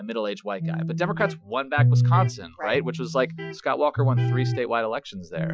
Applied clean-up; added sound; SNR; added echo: classical method Wiener filter.